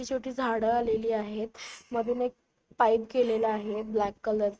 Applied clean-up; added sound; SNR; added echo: neural mask model RNNoise.